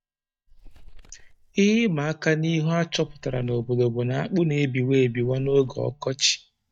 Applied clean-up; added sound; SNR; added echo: neural mask model DeepFilterNet 3.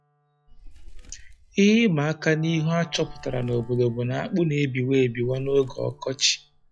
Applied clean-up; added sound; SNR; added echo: classical method log-MMSE.